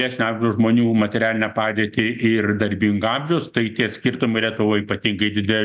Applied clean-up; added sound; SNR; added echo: none; none; none; none.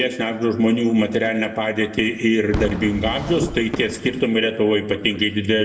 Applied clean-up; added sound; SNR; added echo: none; Whoosh, swoosh, swish / Fireworks; 13 dB; reverberation time 1.1 s.